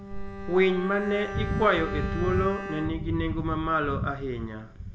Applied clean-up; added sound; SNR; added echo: none; Bowed string instrument; 11 dB; reverberation time 0.6 s.